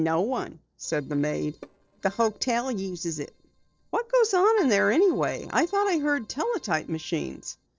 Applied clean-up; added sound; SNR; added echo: neural separator model SepFormer DNS4.